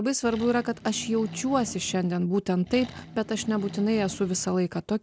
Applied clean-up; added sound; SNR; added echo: none; Accelerating, revving, vroom; 16 dB; none.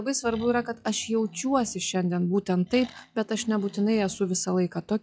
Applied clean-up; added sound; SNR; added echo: classical method log-MMSE.